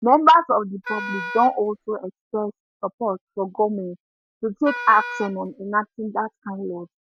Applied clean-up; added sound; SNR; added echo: none; Wind instrument, woodwind instrument; 10 dB; none.